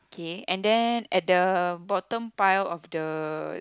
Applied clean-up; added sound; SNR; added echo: none; none; none; none.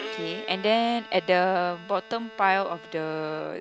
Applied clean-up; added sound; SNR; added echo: none; Bowed string instrument; 14 dB; none.